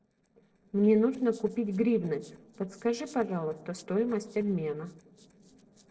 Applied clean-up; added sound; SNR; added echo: neural separator model SepFormer DNS4.